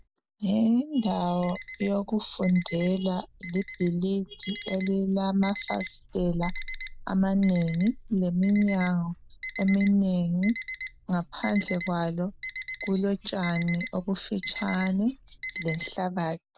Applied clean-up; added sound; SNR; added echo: none; Alarm; 12 dB; none.